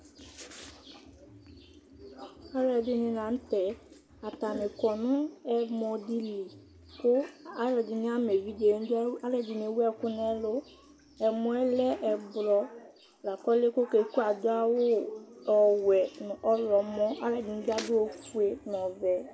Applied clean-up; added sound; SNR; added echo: none; none; none; none.